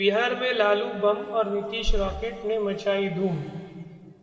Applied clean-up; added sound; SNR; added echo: none; Breathing; 6 dB; reverberation time 2.0 s.